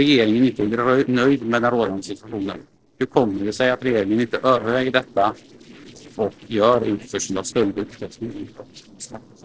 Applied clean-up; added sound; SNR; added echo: neural separator model SepFormer DNS4.